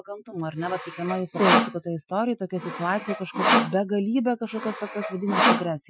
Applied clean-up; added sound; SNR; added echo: classical method Wiener filter.